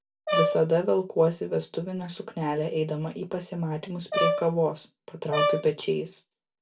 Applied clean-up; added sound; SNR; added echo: none; Brass instrument; 1 dB; reverberation time 0.2 s.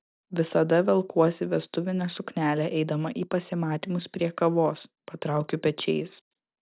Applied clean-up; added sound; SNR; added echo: none; none; none; none.